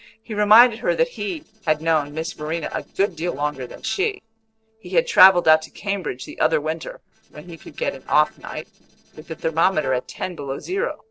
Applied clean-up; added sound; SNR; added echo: neural separator model SepFormer DNS4.